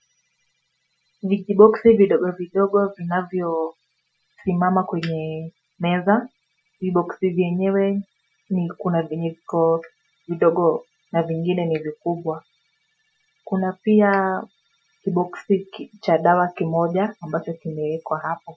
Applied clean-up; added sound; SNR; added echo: classical method Wiener filter.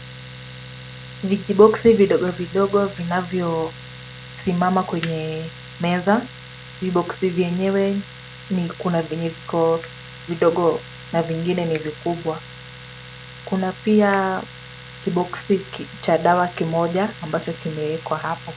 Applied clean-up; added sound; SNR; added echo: none; Domestic sounds, home sounds; 16 dB; none.